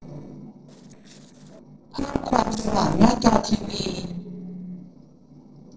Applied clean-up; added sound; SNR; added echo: neural separator model SepFormer DNS4.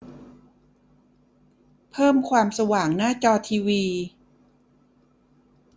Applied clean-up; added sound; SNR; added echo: none; none; none; none.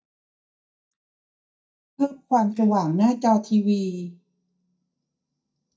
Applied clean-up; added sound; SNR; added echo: neural mask model DeepFilterNet 3.